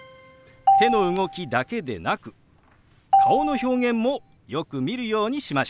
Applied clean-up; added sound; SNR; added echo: none; Marimba, xylophone; -1 dB; none.